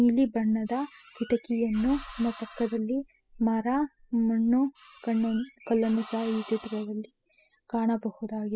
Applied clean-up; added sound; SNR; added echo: classical method spectral subtraction.